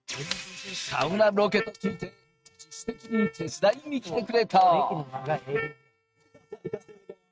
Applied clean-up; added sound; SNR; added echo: neural mask model RNNoise.